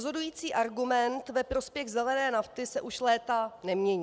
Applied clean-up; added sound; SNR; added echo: none; none; none; none.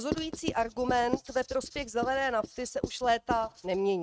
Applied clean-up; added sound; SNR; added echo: neural mask model RNNoise.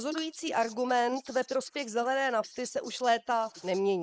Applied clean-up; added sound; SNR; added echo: neural mask model Resemble Enhance denoiser.